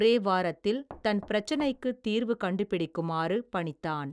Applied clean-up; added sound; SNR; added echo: none; Knock; 20 dB; none.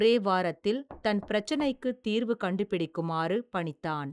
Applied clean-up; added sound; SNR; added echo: classical method log-MMSE.